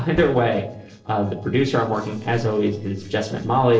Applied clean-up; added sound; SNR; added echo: neural separator model SepFormer DNS4.